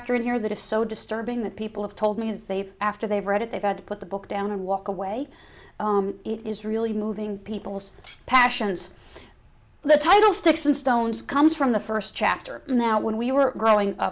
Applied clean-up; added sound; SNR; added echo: none; none; none; none.